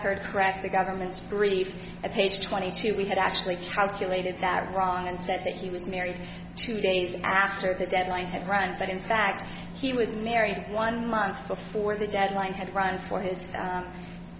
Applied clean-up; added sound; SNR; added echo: none; none; none; none.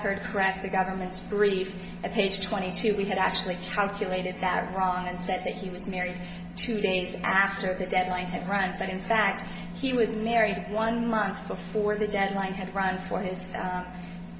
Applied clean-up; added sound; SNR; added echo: none; none; none; reverberation time 1.9 s.